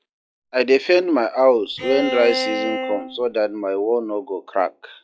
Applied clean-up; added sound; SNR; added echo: classical method log-MMSE.